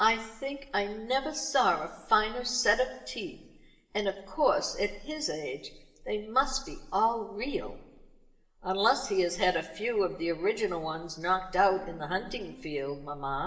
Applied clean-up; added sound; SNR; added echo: none; Guitar; 19 dB; reverberation time 0.9 s.